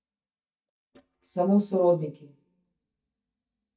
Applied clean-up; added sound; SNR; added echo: neural mask model DeepFilterNet 3.